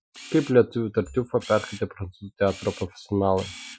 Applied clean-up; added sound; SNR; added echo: classical method Wiener filter.